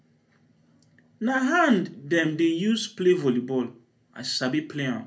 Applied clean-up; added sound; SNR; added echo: none; none; none; reverberation time 0.3 s.